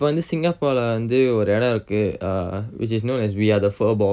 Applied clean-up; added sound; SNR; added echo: none; none; none; none.